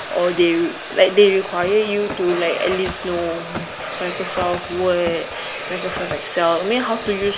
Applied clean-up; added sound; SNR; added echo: none; Domestic sounds, home sounds; 10 dB; none.